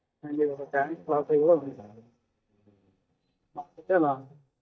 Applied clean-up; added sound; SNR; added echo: neural mask model DeepFilterNet 3.